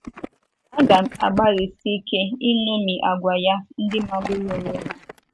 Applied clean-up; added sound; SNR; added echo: neural mask model RNNoise.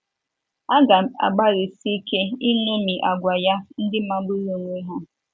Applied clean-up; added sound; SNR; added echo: none; none; none; none.